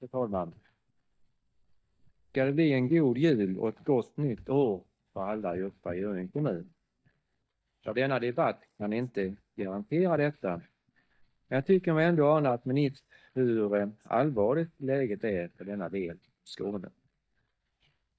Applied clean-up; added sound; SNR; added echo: neural mask model DeepFilterNet 3.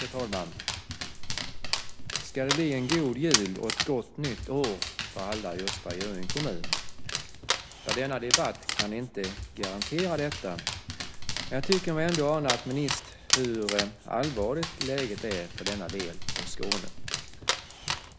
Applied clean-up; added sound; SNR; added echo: none; Dog; 1 dB; none.